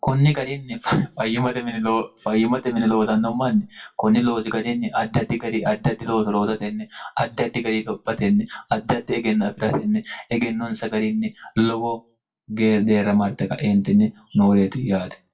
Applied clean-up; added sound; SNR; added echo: none; none; none; reverberation time 0.2 s.